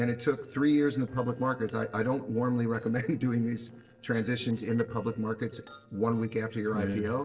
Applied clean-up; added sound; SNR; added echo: neural separator model SepFormer DNS4.